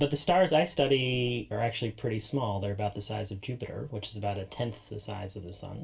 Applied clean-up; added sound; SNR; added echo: none; none; none; reverberation time 0.2 s.